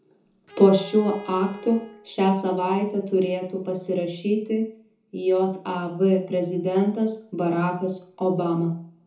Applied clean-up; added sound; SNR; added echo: none; Bowed string instrument; 19 dB; reverberation time 0.5 s.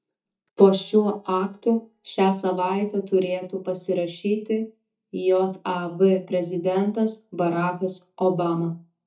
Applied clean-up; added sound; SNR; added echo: neural mask model DeepFilterNet 3.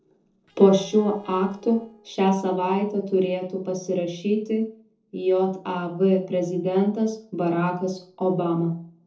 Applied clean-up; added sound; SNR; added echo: neural separator model SepFormer DNS4.